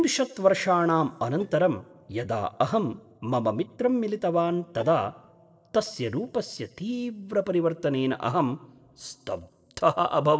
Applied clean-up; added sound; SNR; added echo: neural separator model SepFormer DNS4.